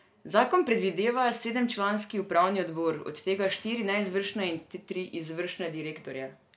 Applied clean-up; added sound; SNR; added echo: none; none; none; none.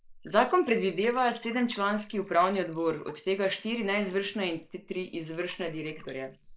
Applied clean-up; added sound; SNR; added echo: neural mask model Resemble Enhance denoiser.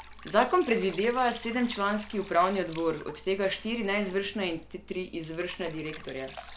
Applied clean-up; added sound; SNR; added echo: none; Drip + Engine; 17 dB; none.